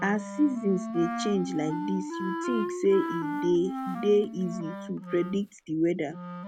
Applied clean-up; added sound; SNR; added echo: none; Wind instrument, woodwind instrument; 6 dB; none.